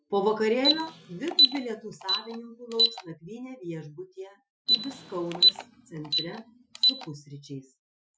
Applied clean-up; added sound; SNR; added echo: classical method Wiener filter.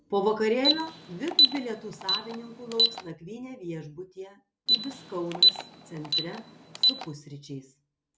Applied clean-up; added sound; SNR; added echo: none; Alarm; -5 dB; none.